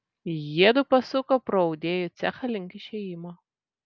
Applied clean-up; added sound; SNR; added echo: none; none; none; none.